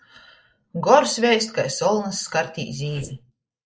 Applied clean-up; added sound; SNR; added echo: neural mask model Resemble Enhance denoiser.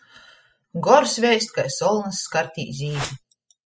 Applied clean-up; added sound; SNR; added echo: classical method spectral subtraction.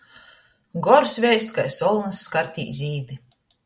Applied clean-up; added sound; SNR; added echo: none; none; none; none.